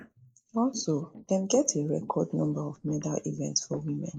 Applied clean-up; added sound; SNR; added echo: neural mask model Resemble Enhance denoiser.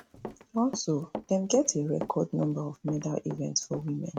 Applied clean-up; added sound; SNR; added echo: neural mask model RNNoise.